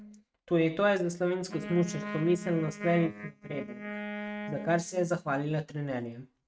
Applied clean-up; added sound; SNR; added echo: neural mask model RNNoise.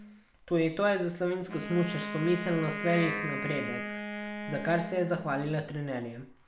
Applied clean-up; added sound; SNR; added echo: none; Wind instrument, woodwind instrument; 8 dB; none.